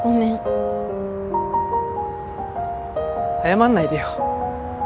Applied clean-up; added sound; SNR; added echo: none; none; none; none.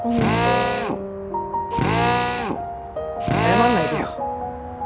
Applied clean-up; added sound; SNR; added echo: none; Drill; -2 dB; none.